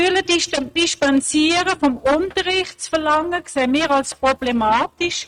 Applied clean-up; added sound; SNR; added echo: neural mask model RNNoise.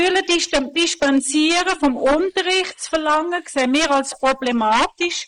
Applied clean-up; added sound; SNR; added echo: neural mask model Resemble Enhance denoiser.